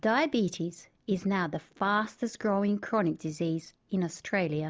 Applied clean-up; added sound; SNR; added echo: none; none; none; none.